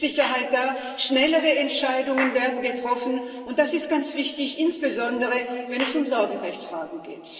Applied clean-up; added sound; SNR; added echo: none; Clapping / Chirp, tweet; 15 dB; reverberation time 2.0 s.